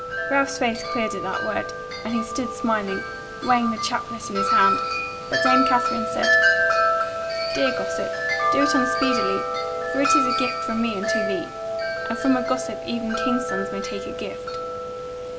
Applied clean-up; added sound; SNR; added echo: none; Wind chime; -2 dB; reverberation time 0.3 s.